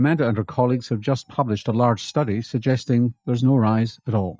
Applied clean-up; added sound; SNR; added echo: neural mask model DeepFilterNet 3.